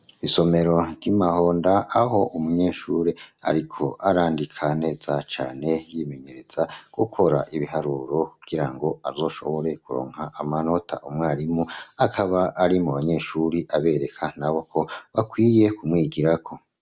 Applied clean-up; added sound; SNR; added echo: none; none; none; none.